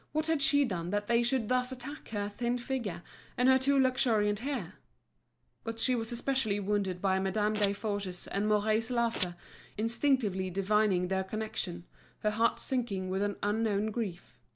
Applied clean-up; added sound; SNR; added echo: none; Domestic sounds, home sounds; 7 dB; none.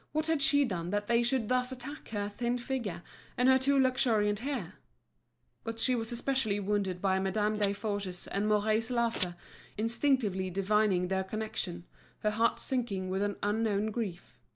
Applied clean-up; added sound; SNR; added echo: neural mask model Resemble Enhance denoiser.